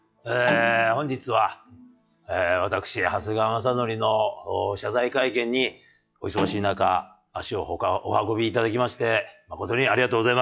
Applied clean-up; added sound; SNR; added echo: classical method log-MMSE.